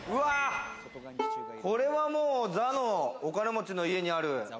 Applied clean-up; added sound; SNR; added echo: none; Bowed string instrument; 11 dB; none.